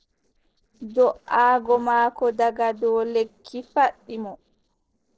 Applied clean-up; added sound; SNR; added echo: neural separator model SepFormer DNS4.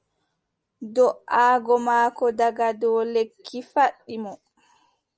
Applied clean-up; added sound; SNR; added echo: none; none; none; none.